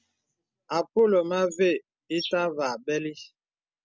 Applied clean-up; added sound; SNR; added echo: none; none; none; none.